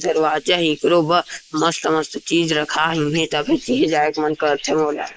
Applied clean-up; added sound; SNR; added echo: neural mask model Resemble Enhance denoiser.